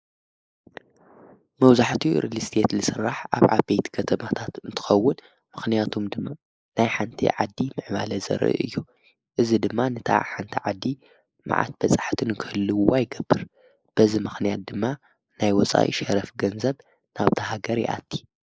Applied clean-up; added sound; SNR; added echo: neural mask model Resemble Enhance denoiser.